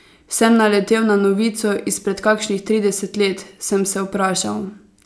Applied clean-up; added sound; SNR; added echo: none; none; none; none.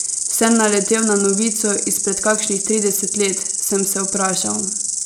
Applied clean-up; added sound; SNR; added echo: none; Insect; 2 dB; none.